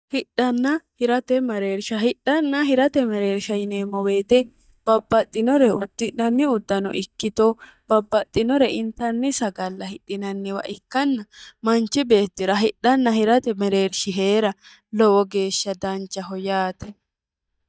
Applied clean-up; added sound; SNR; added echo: neural mask model DeepFilterNet 3.